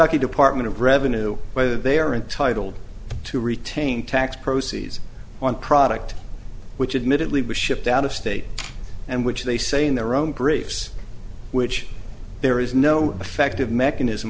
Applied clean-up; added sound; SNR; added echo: none; none; none; none.